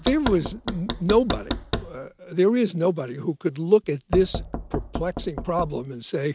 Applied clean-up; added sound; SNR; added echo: none; Knock; 8 dB; none.